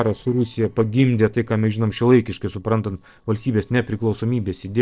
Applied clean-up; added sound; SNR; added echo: neural separator model SepFormer DNS4.